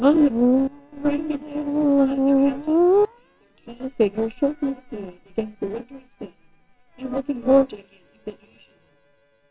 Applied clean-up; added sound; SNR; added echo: neural separator model SepFormer WHAMR!.